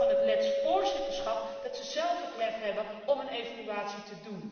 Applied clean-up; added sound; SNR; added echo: none; Keyboard (musical); 0 dB; reverberation time 1.7 s.